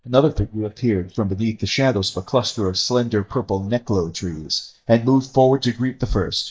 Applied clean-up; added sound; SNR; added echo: neural mask model DeepFilterNet 3.